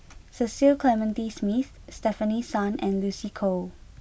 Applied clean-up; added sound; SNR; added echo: none; none; none; none.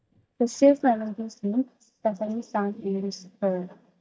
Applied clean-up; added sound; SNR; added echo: neural mask model DeepFilterNet 3.